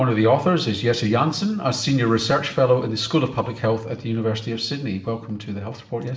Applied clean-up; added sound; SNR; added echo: none; none; none; reverberation time 2.0 s.